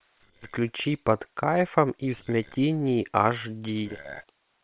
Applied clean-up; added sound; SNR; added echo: neural separator model SepFormer WHAM!.